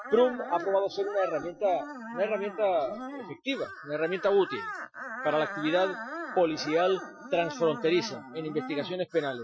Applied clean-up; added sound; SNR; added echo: classical method Wiener filter.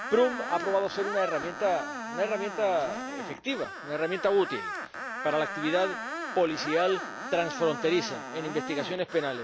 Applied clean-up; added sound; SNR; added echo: none; Screech; 7 dB; none.